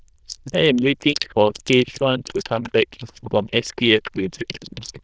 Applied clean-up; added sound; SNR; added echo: neural diffusion model UNIVERSE++.